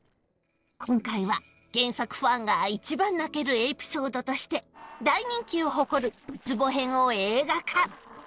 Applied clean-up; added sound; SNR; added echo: neural separator model SepFormer DNS4.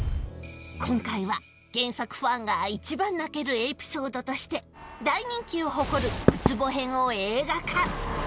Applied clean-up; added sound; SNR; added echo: none; Knock / Wood; -3 dB; none.